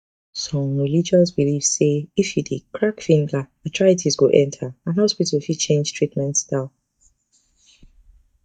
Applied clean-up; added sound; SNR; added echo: neural mask model DeepFilterNet 3.